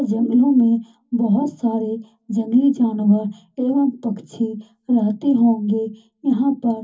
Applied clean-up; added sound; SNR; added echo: none; none; none; reverberation time 0.3 s.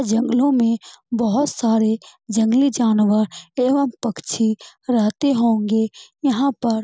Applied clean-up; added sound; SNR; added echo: none; none; none; none.